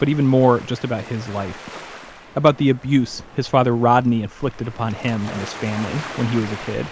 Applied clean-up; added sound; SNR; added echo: none; Waves, surf; 16 dB; none.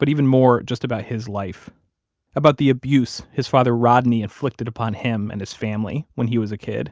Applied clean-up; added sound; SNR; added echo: none; none; none; none.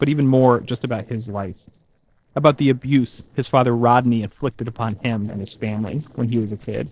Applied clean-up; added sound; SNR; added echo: neural separator model SepFormer DNS4.